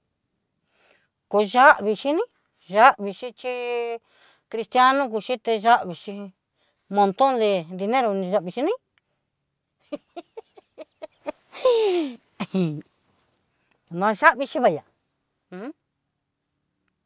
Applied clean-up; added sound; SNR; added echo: none; none; none; none.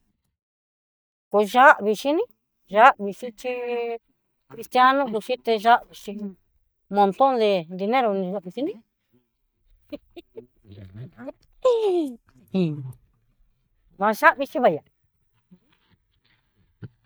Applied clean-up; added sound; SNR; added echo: neural mask model DeepFilterNet 3.